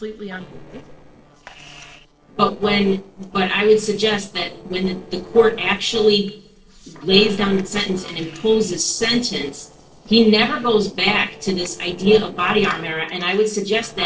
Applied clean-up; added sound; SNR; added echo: neural separator model SepFormer DNS4.